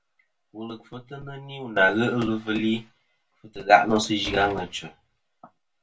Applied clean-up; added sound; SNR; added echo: none; Door; 15 dB; reverberation time 0.2 s.